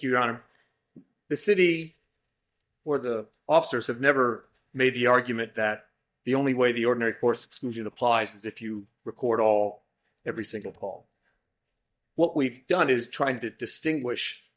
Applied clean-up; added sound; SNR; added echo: neural mask model DeepFilterNet 3.